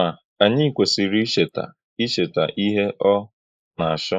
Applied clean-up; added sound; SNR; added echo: neural mask model Resemble Enhance denoiser.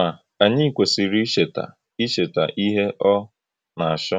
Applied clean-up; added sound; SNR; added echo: none; none; none; none.